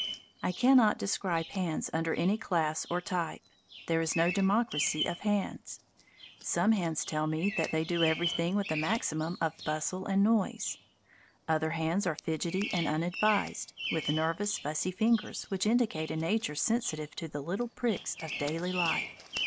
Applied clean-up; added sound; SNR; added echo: none; Bird vocalization, bird call, bird song; 11 dB; none.